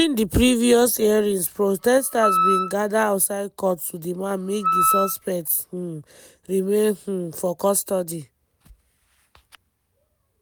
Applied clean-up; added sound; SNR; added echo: none; Wind instrument, woodwind instrument; 2 dB; none.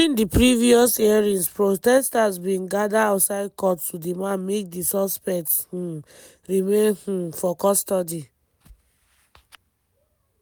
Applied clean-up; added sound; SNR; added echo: none; none; none; none.